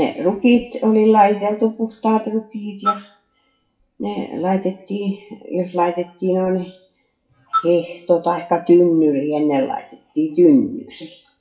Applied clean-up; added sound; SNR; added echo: classical method WPE with log-MMSE.